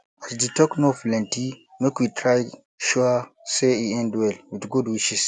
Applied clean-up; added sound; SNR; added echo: none; none; none; none.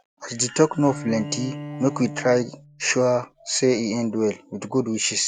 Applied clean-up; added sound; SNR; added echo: none; Bowed string instrument; 13 dB; none.